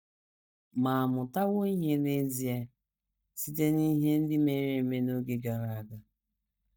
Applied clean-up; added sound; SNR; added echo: neural mask model DeepFilterNet 3.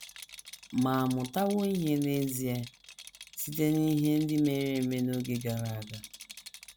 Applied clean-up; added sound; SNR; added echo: none; Rattle; 18 dB; none.